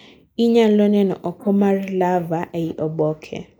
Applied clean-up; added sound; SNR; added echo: neural mask model Resemble Enhance denoiser.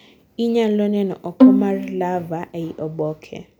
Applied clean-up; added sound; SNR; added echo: none; Bowed string instrument; -5 dB; none.